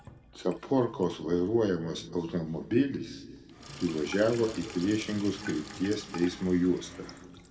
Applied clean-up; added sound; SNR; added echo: none; Sink (filling or washing); 17 dB; reverberation time 1.7 s.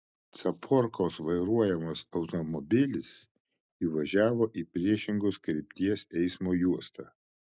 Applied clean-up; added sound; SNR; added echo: none; none; none; none.